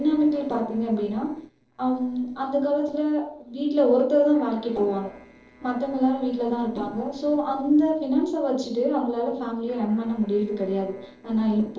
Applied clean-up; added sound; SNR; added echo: neural separator model SepFormer DNS4.